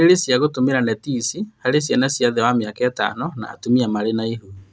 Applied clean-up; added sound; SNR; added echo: none; none; none; none.